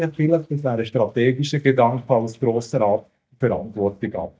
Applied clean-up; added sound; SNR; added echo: neural mask model DeepFilterNet 3.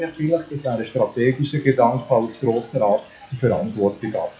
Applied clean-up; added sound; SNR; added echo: classical method WPE with log-MMSE.